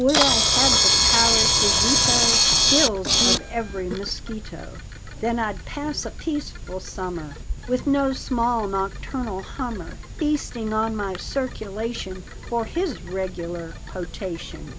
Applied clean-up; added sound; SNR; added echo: none; Camera; -3 dB; none.